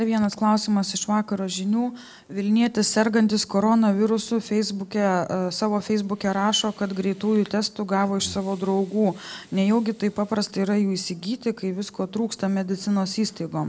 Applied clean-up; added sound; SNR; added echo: none; none; none; none.